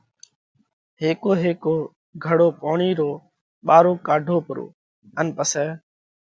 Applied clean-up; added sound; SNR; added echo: none; none; none; none.